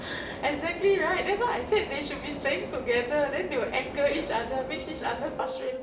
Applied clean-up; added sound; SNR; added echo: none; Subway, metro, underground; 10 dB; reverberation time 0.9 s.